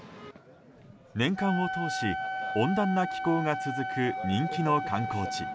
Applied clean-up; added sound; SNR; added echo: none; Wind instrument, woodwind instrument; 4 dB; none.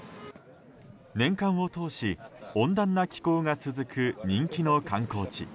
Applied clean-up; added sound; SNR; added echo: none; none; none; none.